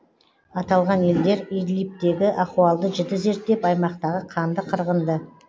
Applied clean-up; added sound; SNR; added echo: none; none; none; none.